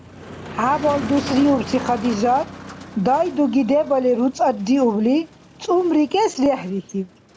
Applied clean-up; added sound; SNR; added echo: none; Motor vehicle (road); 15 dB; none.